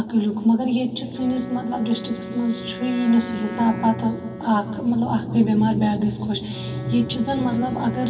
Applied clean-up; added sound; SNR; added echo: none; Wind instrument, woodwind instrument; 15 dB; reverberation time 1.9 s.